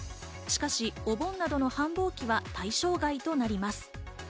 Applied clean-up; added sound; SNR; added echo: none; none; none; none.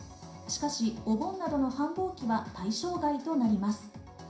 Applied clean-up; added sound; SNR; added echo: none; none; none; reverberation time 0.5 s.